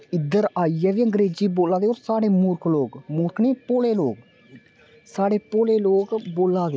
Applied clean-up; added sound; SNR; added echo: none; none; none; none.